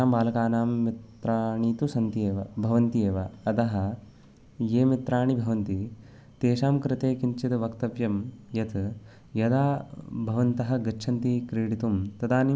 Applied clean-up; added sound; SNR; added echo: none; none; none; none.